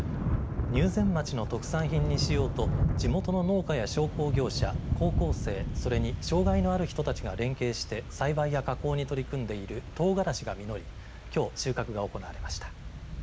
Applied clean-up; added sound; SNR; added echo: none; Thunder / Rain; 2 dB; none.